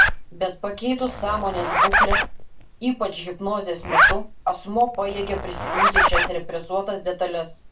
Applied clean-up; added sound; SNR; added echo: none; Zipper (clothing); -3 dB; reverberation time 0.2 s.